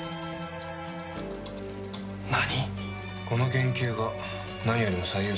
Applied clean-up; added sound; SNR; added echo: none; none; none; none.